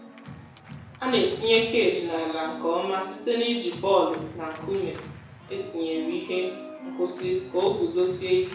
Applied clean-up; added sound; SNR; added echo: none; Organ; 15 dB; reverberation time 0.7 s.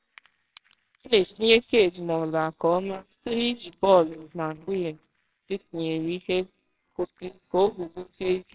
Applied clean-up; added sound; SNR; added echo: neural separator model SepFormer WHAMR!.